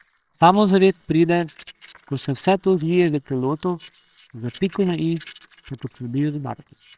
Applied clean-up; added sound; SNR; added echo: neural separator model SepFormer WHAMR!.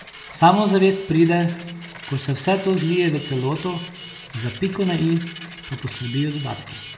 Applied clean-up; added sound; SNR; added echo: none; Printer; 17 dB; reverberation time 0.8 s.